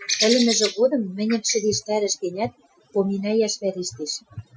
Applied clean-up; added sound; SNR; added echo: classical method Wiener filter.